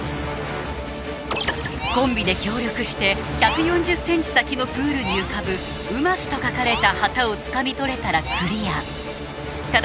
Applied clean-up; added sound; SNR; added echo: none; none; none; none.